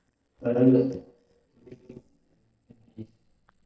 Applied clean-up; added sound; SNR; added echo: neural mask model DeepFilterNet 3.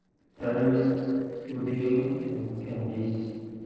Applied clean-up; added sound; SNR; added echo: neural separator model SepFormer DNS4.